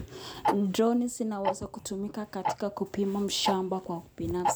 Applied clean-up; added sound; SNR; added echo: none; Tick-tock; 5 dB; none.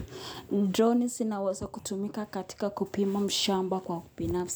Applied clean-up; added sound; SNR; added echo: none; none; none; none.